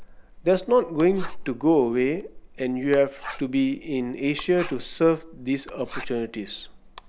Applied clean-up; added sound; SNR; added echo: none; Writing; 13 dB; none.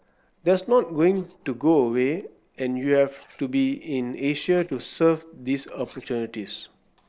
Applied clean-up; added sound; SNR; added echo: neural separator model SepFormer DNS4.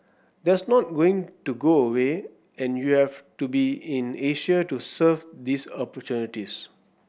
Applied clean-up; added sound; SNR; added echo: none; none; none; none.